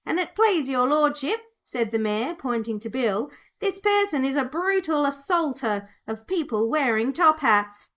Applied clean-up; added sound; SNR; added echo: neural mask model Resemble Enhance denoiser.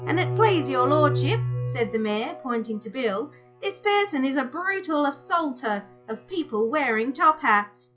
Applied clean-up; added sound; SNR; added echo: classical method log-MMSE.